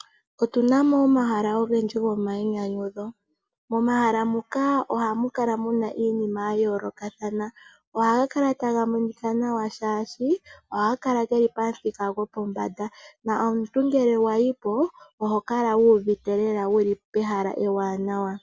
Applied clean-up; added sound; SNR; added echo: none; none; none; none.